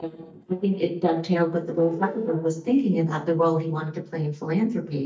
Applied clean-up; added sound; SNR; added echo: neural mask model DeepFilterNet 3.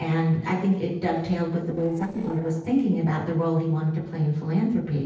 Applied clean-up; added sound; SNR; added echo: neural separator model SepFormer DNS4.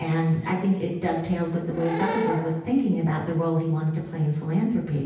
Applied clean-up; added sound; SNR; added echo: none; Animal / Brass instrument; 11 dB; reverberation time 0.9 s.